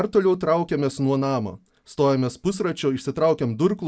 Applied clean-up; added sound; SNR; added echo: none; none; none; none.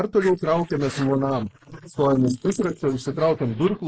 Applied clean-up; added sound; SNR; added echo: neural mask model Resemble Enhance denoiser.